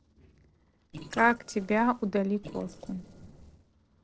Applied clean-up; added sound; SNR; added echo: neural separator model SepFormer DNS4.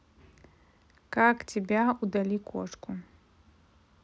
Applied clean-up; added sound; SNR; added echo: none; none; none; none.